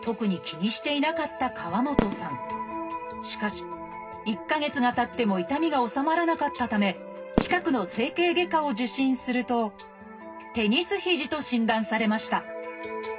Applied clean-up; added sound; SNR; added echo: none; Fireworks; 8 dB; reverberation time 0.2 s.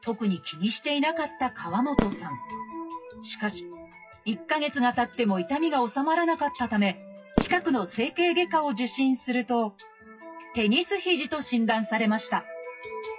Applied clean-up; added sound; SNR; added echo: classical method WPE with log-MMSE.